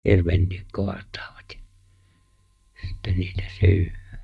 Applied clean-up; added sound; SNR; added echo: neural mask model DeepFilterNet 3.